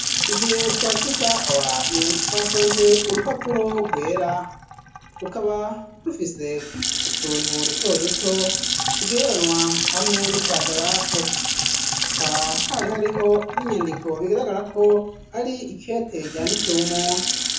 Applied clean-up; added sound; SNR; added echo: none; Sink (filling or washing) / Water tap, faucet / Splash, splatter; 0 dB; reverberation time 0.6 s.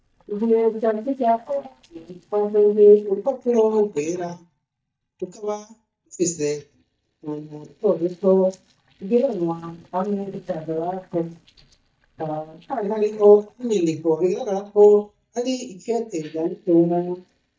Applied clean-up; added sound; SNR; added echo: neural mask model DeepFilterNet 3.